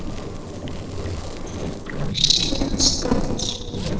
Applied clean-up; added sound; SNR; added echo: neural separator model SepFormer DNS4.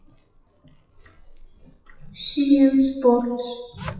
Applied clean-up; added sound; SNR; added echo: classical method WPE with log-MMSE.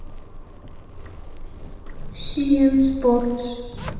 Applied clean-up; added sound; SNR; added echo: none; Zipper (clothing); 10 dB; reverberation time 1.3 s.